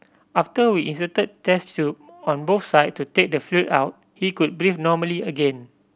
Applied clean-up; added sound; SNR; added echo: none; none; none; none.